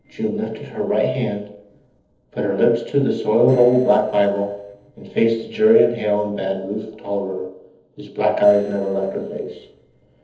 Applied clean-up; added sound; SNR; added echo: neural separator model SepFormer DNS4.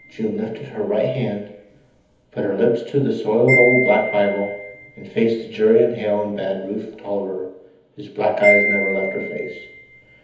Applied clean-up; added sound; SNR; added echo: none; Wind chime; 7 dB; reverberation time 1.3 s.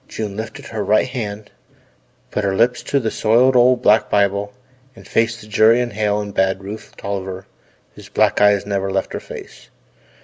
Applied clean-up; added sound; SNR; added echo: none; none; none; none.